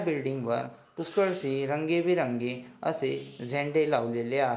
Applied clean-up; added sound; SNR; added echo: none; none; none; none.